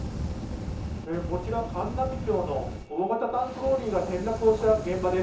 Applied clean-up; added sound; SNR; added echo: none; Fire; 7 dB; reverberation time 0.6 s.